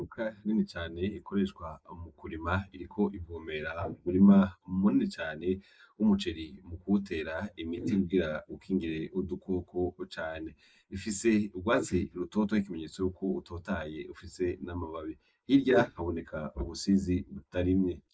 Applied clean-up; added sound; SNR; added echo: neural mask model Resemble Enhance denoiser.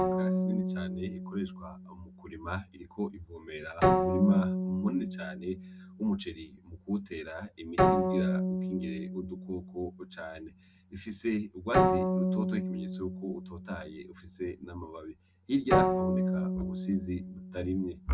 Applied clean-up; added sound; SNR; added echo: none; Bowed string instrument; -4 dB; none.